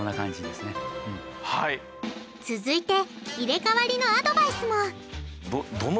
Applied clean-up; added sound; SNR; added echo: none; none; none; none.